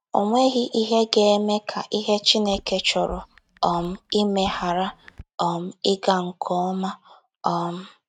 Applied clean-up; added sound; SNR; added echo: neural mask model RNNoise.